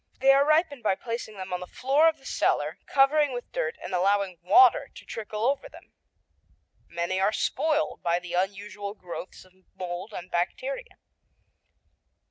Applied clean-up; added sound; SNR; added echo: none; none; none; none.